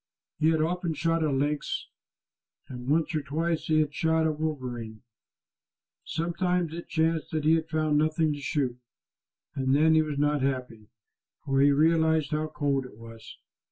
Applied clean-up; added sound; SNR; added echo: none; none; none; reverberation time 0.1 s.